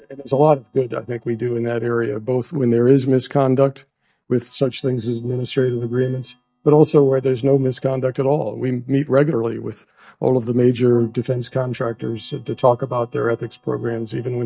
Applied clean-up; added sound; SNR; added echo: neural mask model DeepFilterNet 3.